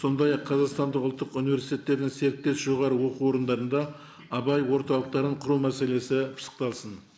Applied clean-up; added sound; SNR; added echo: none; none; none; none.